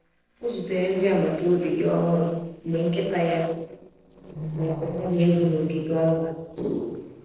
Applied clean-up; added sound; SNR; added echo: neural separator model SepFormer DNS4.